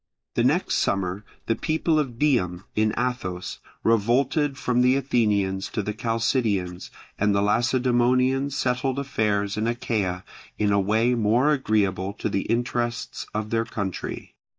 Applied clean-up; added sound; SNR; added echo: neural mask model DeepFilterNet 3.